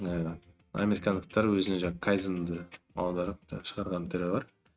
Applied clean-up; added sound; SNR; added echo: neural mask model RNNoise.